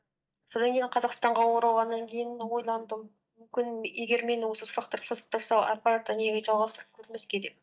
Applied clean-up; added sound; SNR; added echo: neural mask model DeepFilterNet 3.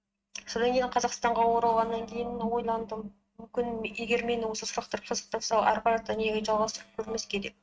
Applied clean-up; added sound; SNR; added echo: neural mask model RNNoise.